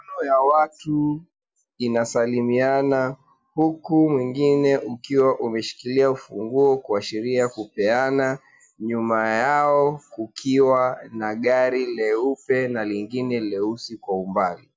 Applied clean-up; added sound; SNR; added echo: none; none; none; none.